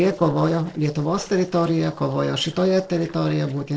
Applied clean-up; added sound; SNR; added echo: neural separator model SepFormer DNS4.